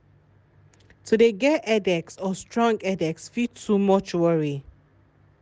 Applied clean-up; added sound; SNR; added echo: none; none; none; none.